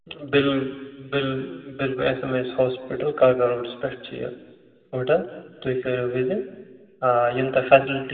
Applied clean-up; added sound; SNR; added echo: none; none; none; reverberation time 1.8 s.